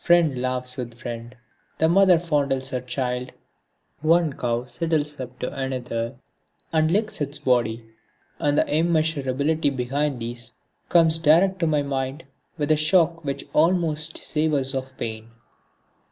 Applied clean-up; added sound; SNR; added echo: none; Chime; 19 dB; none.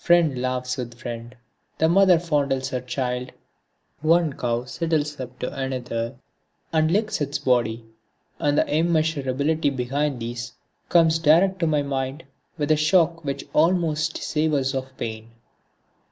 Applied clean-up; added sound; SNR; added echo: none; none; none; none.